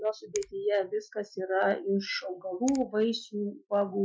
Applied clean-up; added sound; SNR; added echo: classical method Wiener filter.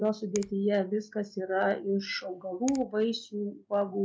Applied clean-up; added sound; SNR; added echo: none; Finger snapping; 20 dB; none.